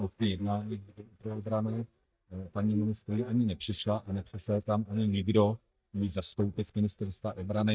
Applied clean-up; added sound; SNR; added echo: neural mask model DeepFilterNet 3.